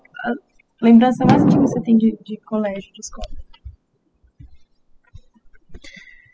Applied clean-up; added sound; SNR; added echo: classical method spectral subtraction.